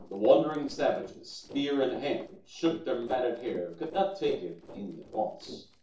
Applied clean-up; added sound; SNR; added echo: neural separator model SepFormer DNS4.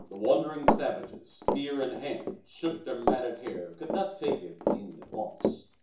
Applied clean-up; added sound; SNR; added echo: none; Run; 0 dB; reverberation time 0.7 s.